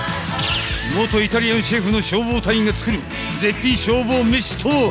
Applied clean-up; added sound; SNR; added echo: none; none; none; none.